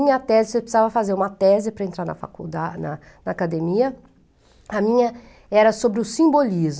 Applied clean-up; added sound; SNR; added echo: none; none; none; none.